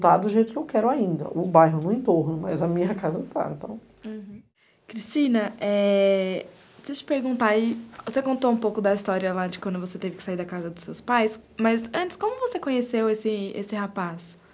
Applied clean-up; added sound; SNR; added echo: none; none; none; none.